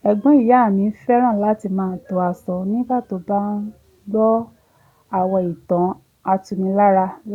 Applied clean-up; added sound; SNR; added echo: none; none; none; none.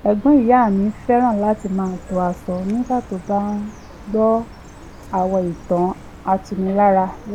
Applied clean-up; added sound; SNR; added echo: none; Chirp, tweet; 19 dB; none.